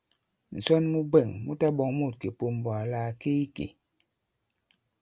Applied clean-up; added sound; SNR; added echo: none; none; none; none.